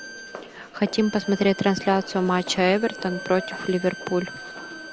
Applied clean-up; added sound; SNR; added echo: none; Bowed string instrument; 15 dB; none.